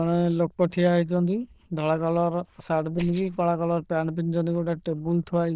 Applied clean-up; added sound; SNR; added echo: neural diffusion model UNIVERSE++.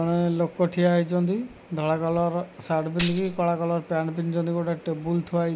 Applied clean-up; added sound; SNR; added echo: none; Tambourine; 10 dB; none.